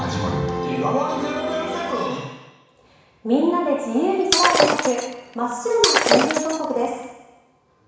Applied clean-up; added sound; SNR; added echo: none; Shatter; -1 dB; reverberation time 1.1 s.